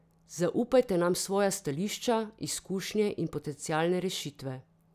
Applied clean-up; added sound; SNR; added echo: none; none; none; none.